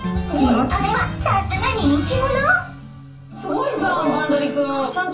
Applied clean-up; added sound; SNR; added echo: none; Acoustic guitar; 12 dB; reverberation time 0.3 s.